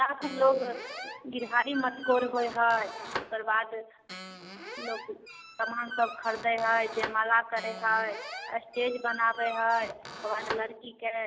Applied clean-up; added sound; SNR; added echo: none; Squeak; 11 dB; none.